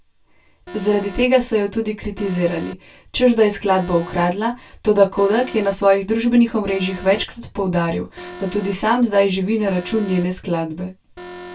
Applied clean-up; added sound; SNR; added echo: none; Alarm; 19 dB; reverberation time 0.2 s.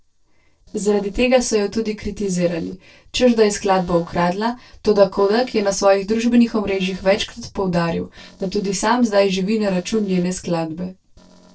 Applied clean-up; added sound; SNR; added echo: neural separator model SepFormer DNS4.